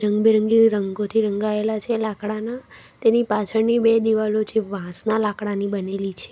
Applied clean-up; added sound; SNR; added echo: none; none; none; none.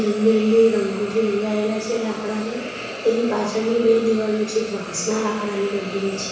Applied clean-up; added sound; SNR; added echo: none; Hiss; 12 dB; reverberation time 1.1 s.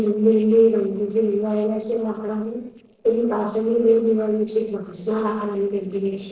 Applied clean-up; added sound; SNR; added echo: neural separator model SepFormer DNS4.